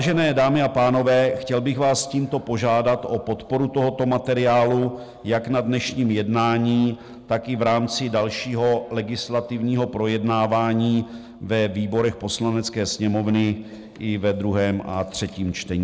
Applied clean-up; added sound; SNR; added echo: none; none; none; none.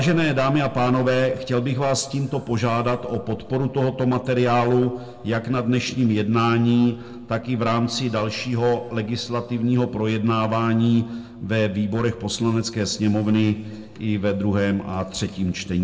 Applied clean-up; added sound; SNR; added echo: none; none; none; reverberation time 0.8 s.